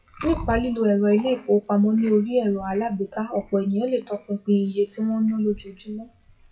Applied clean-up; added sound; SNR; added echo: classical method WPE with log-MMSE.